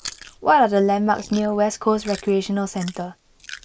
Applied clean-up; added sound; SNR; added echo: neural mask model Resemble Enhance denoiser.